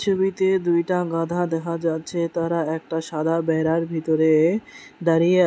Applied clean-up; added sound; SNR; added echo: none; none; none; none.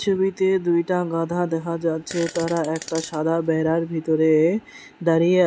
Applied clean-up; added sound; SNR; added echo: none; Fart; 18 dB; none.